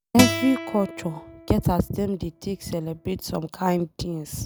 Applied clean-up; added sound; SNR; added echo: none; Acoustic guitar; 5 dB; none.